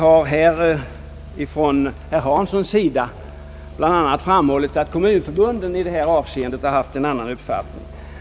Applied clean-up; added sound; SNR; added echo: none; Musical instrument; 19 dB; none.